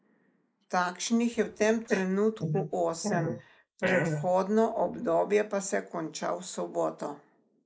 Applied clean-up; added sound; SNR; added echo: neural mask model Resemble Enhance denoiser.